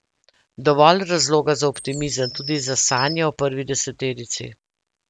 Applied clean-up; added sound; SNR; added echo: none; Bird vocalization, bird call, bird song; 13 dB; none.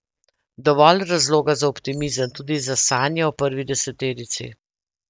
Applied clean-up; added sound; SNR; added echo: neural mask model DeepFilterNet 3.